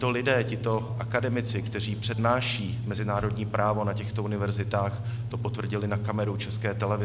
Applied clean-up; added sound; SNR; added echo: none; Bass guitar; 3 dB; none.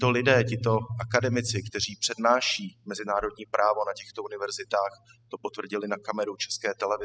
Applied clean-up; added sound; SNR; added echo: classical method spectral subtraction.